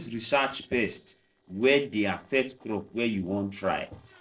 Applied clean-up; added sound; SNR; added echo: neural separator model SepFormer DNS4.